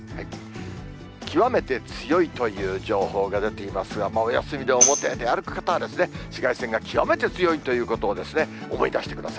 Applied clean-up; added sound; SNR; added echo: none; Tambourine; 1 dB; none.